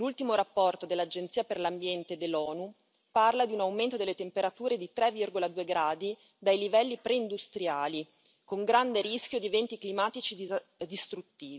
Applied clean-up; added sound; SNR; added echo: none; none; none; none.